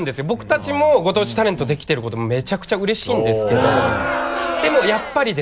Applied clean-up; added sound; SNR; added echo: none; Crowd; 3 dB; none.